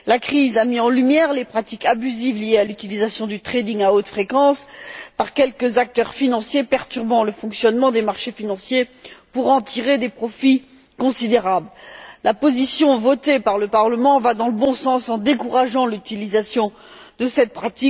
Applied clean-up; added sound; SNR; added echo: none; none; none; none.